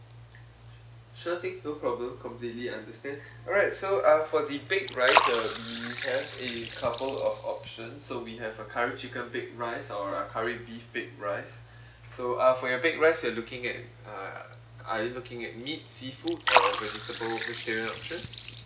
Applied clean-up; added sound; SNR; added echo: none; Liquid; 4 dB; none.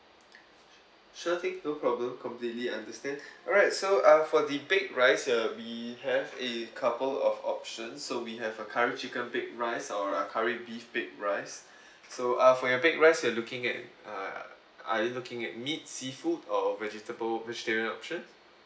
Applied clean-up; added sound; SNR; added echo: none; none; none; none.